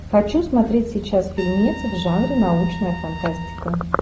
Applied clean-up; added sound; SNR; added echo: none; Trumpet; 17 dB; none.